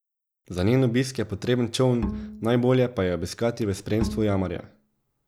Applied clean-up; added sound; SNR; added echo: none; Bowed string instrument; 9 dB; none.